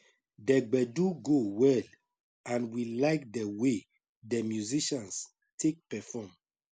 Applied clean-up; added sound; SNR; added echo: none; none; none; none.